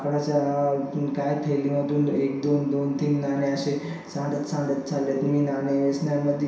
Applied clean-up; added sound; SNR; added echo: none; none; none; reverberation time 0.7 s.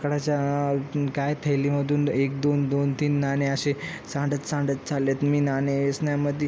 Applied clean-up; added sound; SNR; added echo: none; none; none; none.